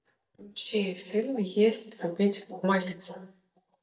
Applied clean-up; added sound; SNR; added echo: neural mask model DeepFilterNet 3.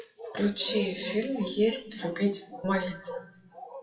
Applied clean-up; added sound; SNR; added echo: classical method WPE with log-MMSE.